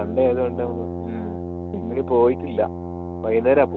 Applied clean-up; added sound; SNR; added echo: none; Brass instrument; 8 dB; none.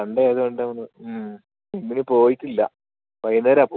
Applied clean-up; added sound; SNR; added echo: none; none; none; none.